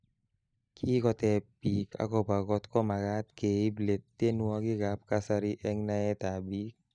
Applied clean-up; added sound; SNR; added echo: neural mask model DeepFilterNet 3.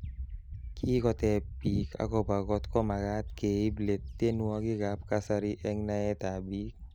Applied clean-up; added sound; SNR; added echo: none; Bird; 11 dB; none.